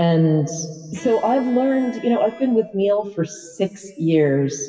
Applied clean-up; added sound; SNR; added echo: classical method WPE with log-MMSE.